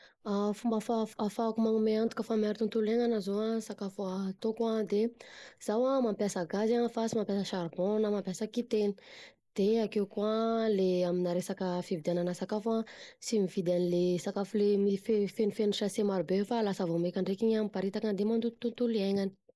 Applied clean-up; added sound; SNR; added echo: neural mask model Resemble Enhance denoiser.